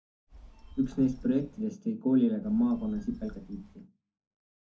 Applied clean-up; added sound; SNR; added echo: none; Telephone; 18 dB; reverberation time 0.3 s.